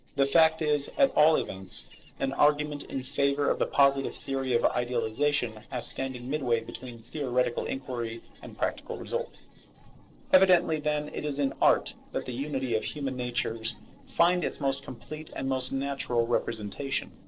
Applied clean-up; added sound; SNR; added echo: neural separator model SepFormer DNS4.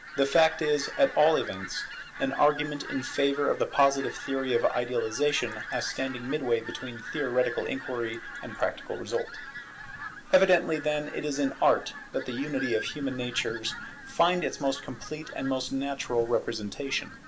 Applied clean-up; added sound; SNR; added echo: none; Fowl; 13 dB; none.